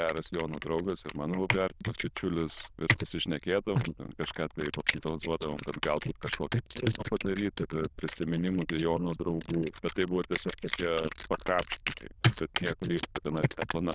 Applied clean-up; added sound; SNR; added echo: neural diffusion model UNIVERSE++.